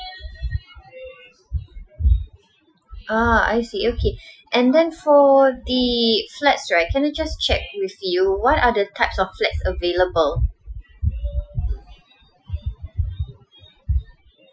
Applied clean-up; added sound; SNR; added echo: classical method Wiener filter.